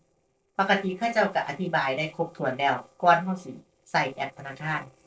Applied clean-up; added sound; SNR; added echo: neural separator model SepFormer DNS4.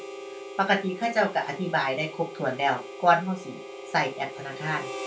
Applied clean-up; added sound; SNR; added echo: none; Harmonica; 12 dB; reverberation time 0.2 s.